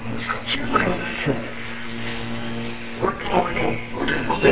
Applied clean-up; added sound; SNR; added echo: neural separator model SepFormer WHAMR!.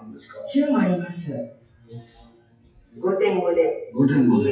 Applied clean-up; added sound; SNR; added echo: classical method WPE with log-MMSE.